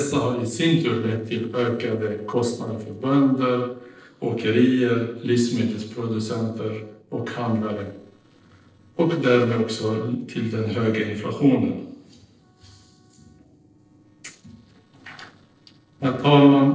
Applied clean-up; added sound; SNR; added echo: neural separator model SepFormer DNS4.